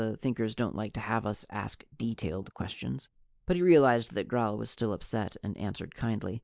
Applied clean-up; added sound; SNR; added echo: neural mask model Resemble Enhance denoiser.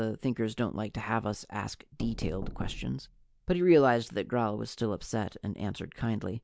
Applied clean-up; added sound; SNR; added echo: none; Knock; 11 dB; none.